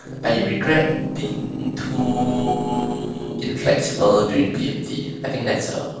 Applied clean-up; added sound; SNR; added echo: neural separator model SepFormer DNS4.